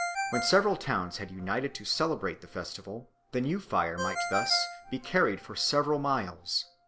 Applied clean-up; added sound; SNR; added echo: none; Ringtone; 9 dB; none.